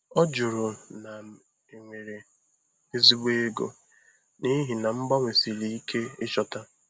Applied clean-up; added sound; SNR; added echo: none; none; none; none.